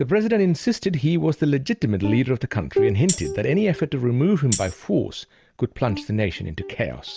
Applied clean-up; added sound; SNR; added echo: none; Tambourine; 12 dB; none.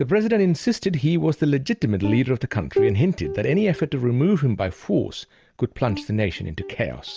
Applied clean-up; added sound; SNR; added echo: none; none; none; none.